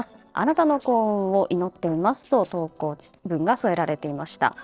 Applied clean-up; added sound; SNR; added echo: neural separator model SepFormer DNS4.